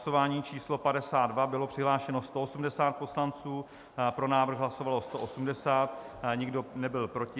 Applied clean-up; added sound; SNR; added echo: none; none; none; none.